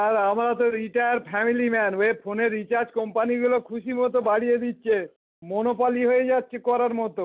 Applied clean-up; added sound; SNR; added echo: none; none; none; none.